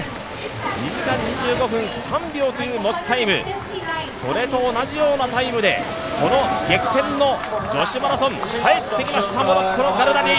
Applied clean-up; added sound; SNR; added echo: none; Waves, surf; 13 dB; none.